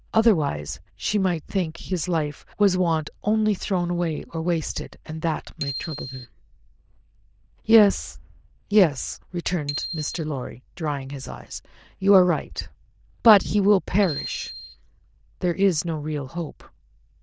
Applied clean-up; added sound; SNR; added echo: neural diffusion model UNIVERSE++.